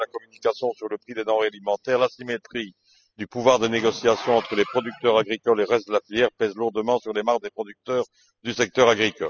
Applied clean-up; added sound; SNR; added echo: classical method spectral subtraction.